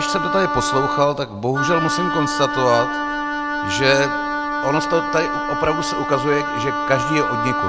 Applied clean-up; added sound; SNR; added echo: none; Wind instrument, woodwind instrument; 1 dB; none.